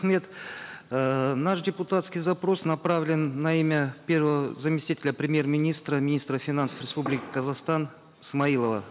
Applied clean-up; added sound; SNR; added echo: none; none; none; none.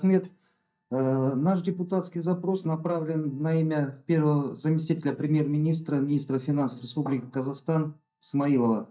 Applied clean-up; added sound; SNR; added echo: neural mask model DeepFilterNet 3.